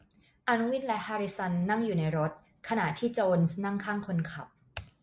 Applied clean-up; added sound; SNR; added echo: none; none; none; none.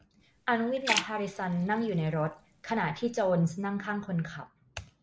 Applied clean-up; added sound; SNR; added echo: none; Splash, splatter; 8 dB; none.